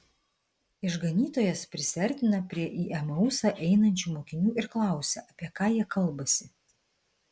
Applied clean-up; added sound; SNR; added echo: none; none; none; none.